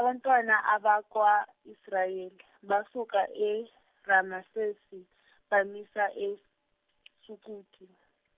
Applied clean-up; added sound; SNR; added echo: none; none; none; none.